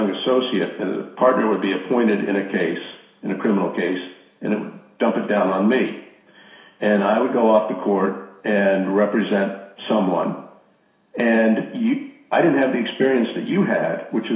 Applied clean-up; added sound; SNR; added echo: none; none; none; reverberation time 0.7 s.